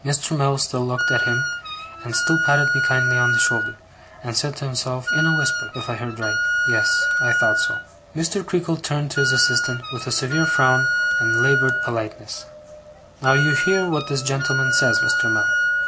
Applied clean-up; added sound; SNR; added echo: none; Wind instrument, woodwind instrument; -1 dB; none.